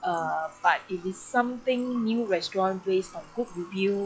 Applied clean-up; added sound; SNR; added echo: classical method log-MMSE.